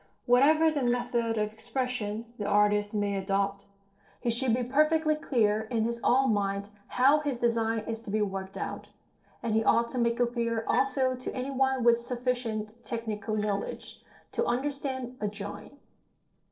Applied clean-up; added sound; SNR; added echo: neural separator model SepFormer DNS4.